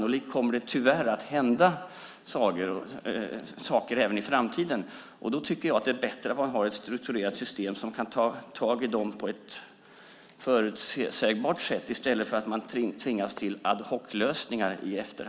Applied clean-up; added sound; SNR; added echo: none; none; none; none.